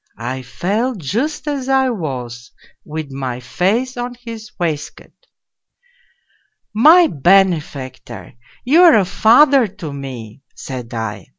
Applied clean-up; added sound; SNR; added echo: none; none; none; none.